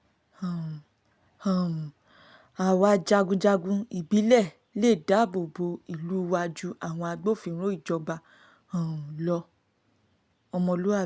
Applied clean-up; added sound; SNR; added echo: none; none; none; none.